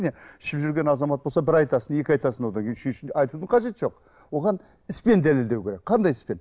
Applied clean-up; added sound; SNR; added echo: none; none; none; none.